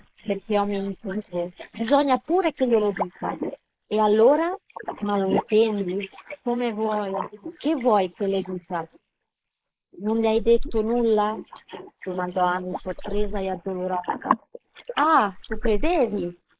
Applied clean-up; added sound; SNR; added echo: neural mask model Resemble Enhance denoiser.